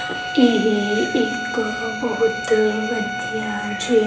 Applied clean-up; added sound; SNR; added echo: none; Bowed string instrument; 6 dB; reverberation time 0.8 s.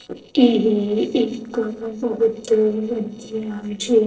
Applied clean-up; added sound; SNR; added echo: neural separator model SepFormer DNS4.